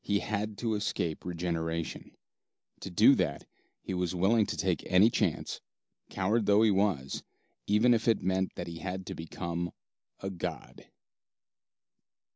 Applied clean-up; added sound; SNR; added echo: none; none; none; none.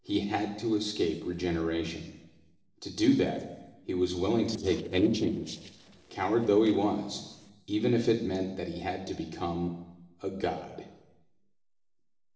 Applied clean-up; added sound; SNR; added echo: neural separator model SepFormer DNS4.